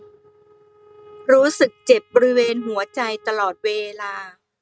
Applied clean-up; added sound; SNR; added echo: neural mask model RNNoise.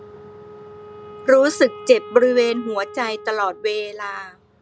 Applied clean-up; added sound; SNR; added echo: none; Wind instrument, woodwind instrument; 18 dB; none.